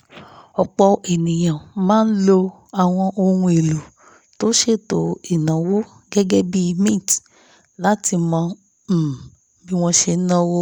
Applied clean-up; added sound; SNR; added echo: none; none; none; none.